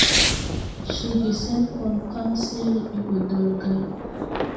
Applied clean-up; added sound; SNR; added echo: none; Fireworks; 1 dB; reverberation time 0.8 s.